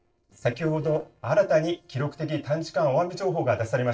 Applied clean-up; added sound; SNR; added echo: neural separator model SepFormer DNS4.